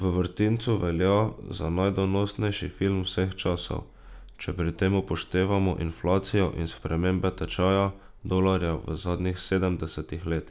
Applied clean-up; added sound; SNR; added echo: none; none; none; none.